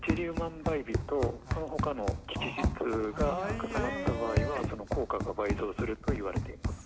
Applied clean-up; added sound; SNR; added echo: none; Run; 1 dB; none.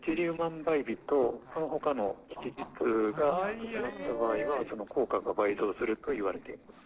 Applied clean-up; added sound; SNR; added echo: neural separator model SepFormer DNS4.